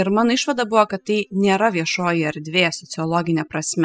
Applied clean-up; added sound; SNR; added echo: classical method spectral subtraction.